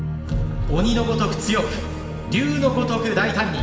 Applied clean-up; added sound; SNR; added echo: none; none; none; reverberation time 2.3 s.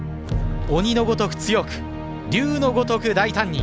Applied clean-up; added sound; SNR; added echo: none; none; none; none.